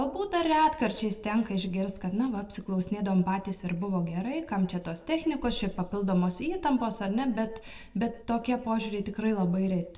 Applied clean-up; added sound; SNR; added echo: none; none; none; reverberation time 0.6 s.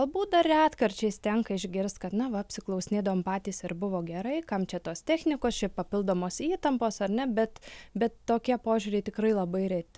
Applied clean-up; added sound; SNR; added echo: none; none; none; none.